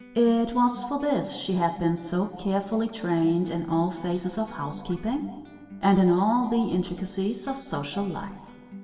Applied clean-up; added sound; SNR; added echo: none; Acoustic guitar; 18 dB; reverberation time 2.6 s.